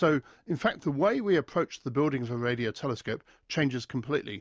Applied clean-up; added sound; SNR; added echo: none; none; none; none.